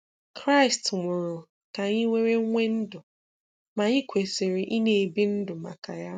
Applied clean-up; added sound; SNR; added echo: none; none; none; none.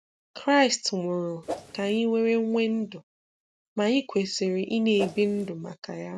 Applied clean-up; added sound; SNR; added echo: none; Whoosh, swoosh, swish; 10 dB; none.